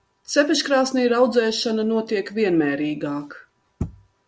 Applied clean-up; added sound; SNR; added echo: none; none; none; none.